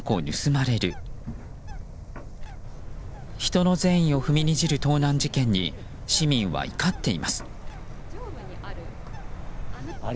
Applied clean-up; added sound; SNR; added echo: none; Bird; 8 dB; none.